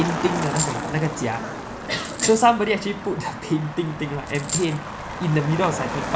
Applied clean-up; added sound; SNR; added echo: none; Coin (dropping) + Motor vehicle (road); 6 dB; none.